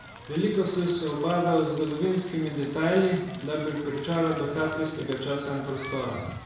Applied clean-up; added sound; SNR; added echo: none; Crackle; 15 dB; reverberation time 0.8 s.